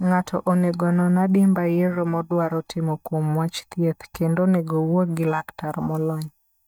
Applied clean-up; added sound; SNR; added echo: neural mask model DeepFilterNet 3.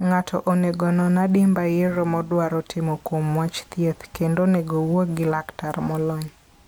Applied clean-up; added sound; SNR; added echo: none; none; none; none.